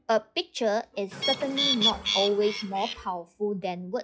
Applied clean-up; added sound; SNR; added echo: classical method log-MMSE.